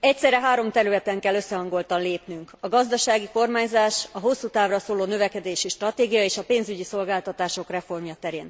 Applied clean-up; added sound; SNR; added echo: none; none; none; none.